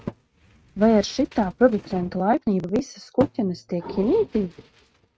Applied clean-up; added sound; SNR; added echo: neural mask model RNNoise.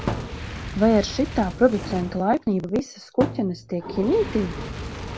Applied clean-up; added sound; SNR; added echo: none; Fire + Thump, thud; 9 dB; none.